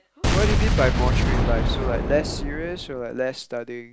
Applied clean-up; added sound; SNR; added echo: none; Boom; -5 dB; none.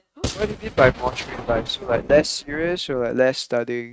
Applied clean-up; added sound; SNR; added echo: neural mask model RNNoise.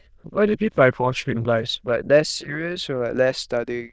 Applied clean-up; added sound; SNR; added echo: neural diffusion model UNIVERSE++.